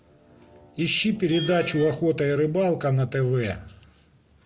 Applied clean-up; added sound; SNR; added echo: none; Screech; 14 dB; none.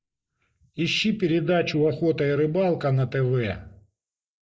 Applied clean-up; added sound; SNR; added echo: neural mask model Resemble Enhance denoiser.